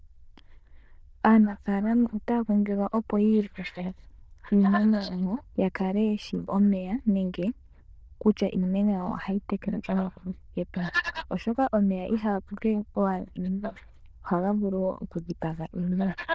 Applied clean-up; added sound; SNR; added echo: neural diffusion model UNIVERSE++.